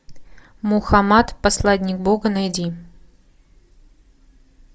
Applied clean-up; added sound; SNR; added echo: none; none; none; none.